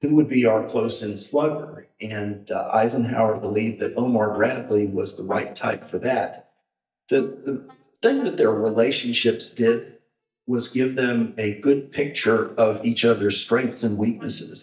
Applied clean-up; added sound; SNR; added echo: neural mask model DeepFilterNet 3.